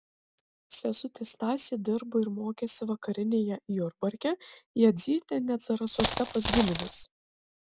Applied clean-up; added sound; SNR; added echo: none; Coin (dropping); -3 dB; none.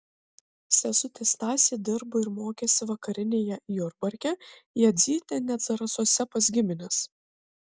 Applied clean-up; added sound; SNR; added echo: none; none; none; none.